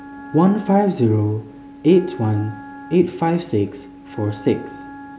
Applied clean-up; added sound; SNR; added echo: none; Wind instrument, woodwind instrument; 18 dB; none.